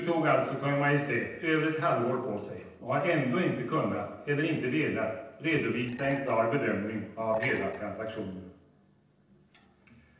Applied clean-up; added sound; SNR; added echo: neural separator model SepFormer DNS4.